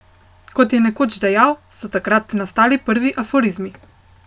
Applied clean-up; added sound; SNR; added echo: none; none; none; none.